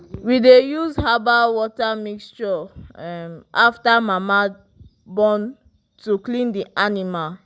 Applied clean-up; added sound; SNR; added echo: none; none; none; none.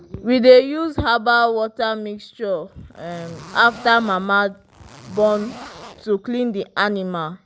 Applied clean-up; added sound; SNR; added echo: none; Zipper (clothing); 20 dB; none.